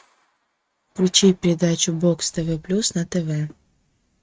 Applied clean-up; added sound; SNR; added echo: neural mask model RNNoise.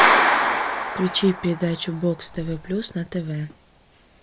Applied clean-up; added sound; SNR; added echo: none; Clapping; -2 dB; none.